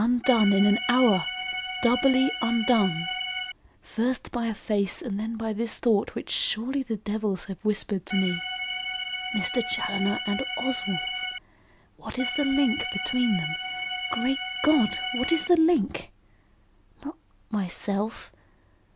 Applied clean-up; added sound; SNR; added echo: none; Organ; 3 dB; none.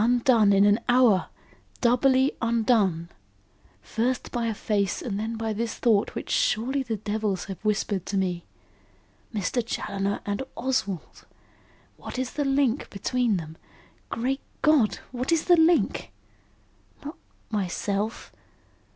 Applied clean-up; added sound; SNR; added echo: none; none; none; none.